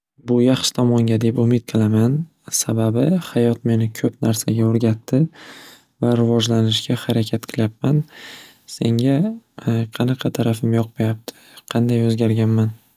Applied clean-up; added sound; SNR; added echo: none; none; none; none.